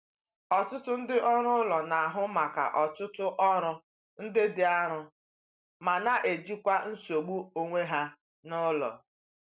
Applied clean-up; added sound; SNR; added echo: none; none; none; none.